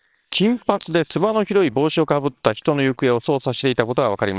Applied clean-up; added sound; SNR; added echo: neural separator model SepFormer WHAMR!.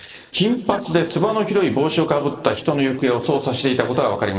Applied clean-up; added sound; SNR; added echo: neural separator model SepFormer DNS4.